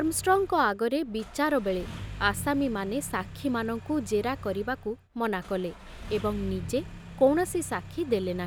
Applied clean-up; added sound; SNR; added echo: none; Engine starting; 13 dB; none.